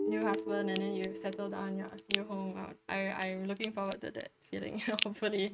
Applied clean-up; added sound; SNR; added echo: neural mask model RNNoise.